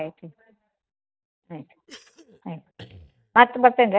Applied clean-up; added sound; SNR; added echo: neural mask model DeepFilterNet 3.